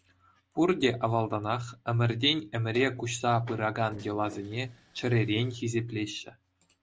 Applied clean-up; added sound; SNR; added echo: neural separator model SepFormer DNS4.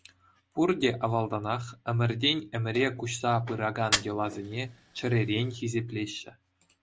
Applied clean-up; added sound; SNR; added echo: none; Fire; 12 dB; none.